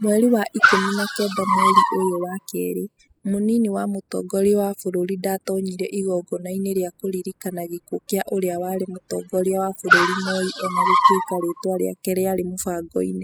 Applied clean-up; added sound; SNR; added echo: classical method spectral subtraction.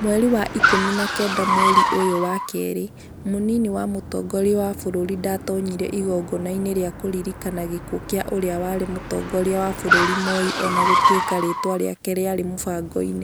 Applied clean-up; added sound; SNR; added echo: none; Car; 2 dB; none.